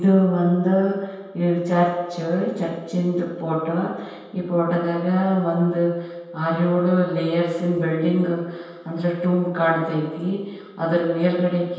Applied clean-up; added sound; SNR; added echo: none; none; none; reverberation time 1.2 s.